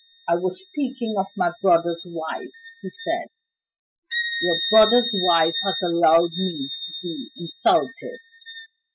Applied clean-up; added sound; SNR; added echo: classical method spectral subtraction.